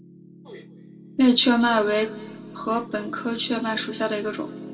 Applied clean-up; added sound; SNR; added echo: none; Piano; 16 dB; reverberation time 1.8 s.